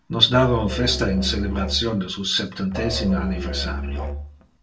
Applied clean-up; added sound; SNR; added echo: none; Musical instrument; 6 dB; reverberation time 0.2 s.